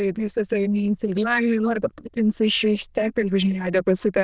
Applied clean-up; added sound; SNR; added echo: neural diffusion model UNIVERSE++.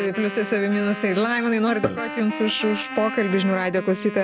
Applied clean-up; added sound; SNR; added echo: none; Bowed string instrument + Wind instrument, woodwind instrument; 10 dB; none.